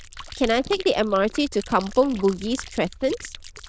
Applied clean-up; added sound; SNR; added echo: neural diffusion model UNIVERSE++.